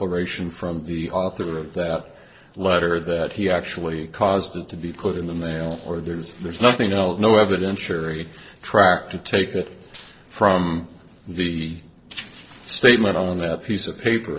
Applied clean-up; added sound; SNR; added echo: neural separator model SepFormer DNS4.